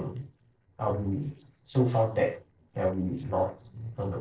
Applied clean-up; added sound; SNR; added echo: neural separator model SepFormer DNS4.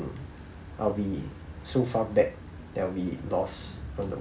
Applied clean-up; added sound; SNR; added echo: none; none; none; none.